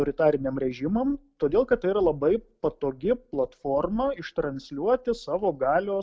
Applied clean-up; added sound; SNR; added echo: none; none; none; none.